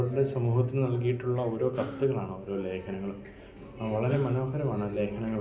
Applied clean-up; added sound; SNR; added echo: none; Gasp; 16 dB; reverberation time 0.5 s.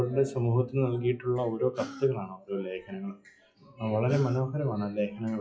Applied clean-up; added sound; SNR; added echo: classical method WPE with log-MMSE.